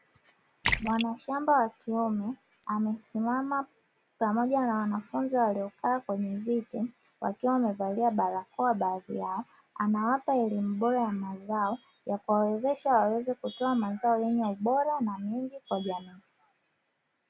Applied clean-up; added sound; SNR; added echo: none; Splash, splatter; 7 dB; none.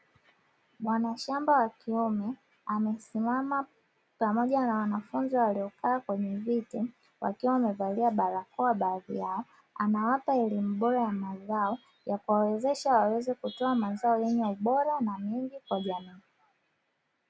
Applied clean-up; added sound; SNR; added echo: none; none; none; none.